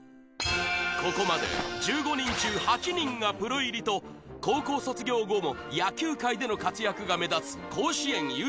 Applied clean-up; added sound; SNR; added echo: none; none; none; none.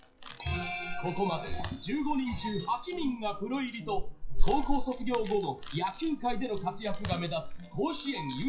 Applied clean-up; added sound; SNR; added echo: classical method WPE with log-MMSE.